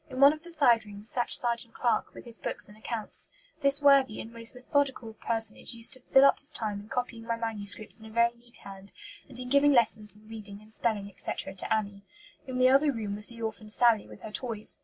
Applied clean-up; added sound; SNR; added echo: none; none; none; none.